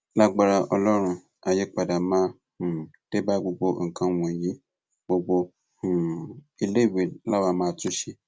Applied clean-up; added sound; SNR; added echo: none; none; none; none.